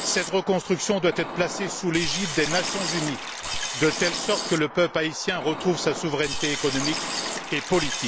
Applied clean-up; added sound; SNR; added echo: none; Liquid; 5 dB; none.